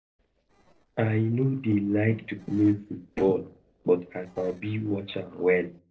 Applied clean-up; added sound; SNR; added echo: neural separator model SepFormer DNS4.